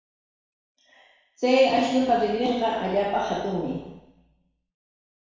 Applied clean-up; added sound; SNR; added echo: neural separator model SepFormer DNS4.